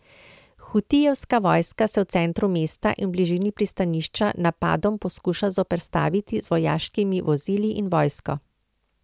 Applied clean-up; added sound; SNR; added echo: none; none; none; none.